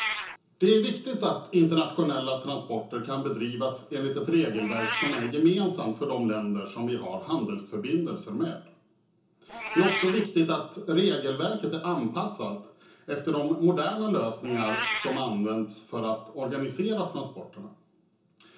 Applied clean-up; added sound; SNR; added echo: none; Meow; 12 dB; reverberation time 0.6 s.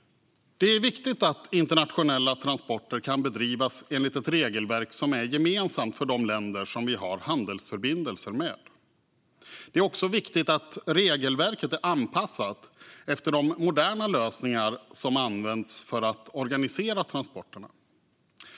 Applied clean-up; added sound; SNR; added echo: none; none; none; none.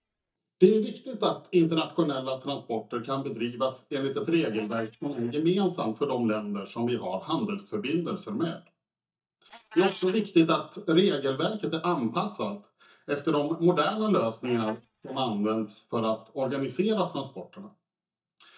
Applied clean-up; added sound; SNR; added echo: neural mask model DeepFilterNet 3.